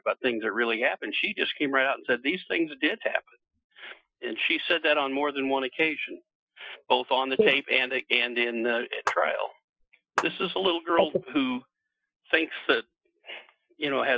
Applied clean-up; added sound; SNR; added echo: classical method Wiener filter.